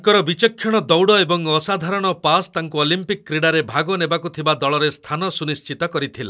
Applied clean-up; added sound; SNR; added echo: none; none; none; none.